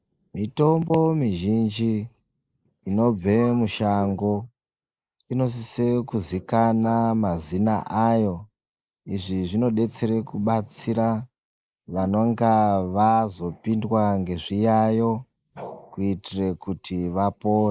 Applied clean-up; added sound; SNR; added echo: neural mask model Resemble Enhance denoiser.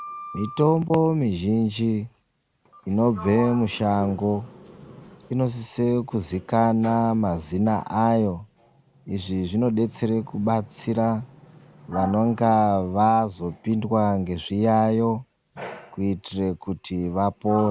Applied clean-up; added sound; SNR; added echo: none; Sliding door; 19 dB; none.